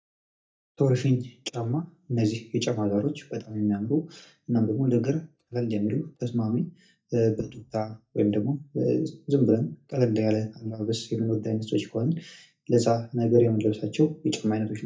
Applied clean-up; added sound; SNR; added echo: neural mask model DeepFilterNet 3.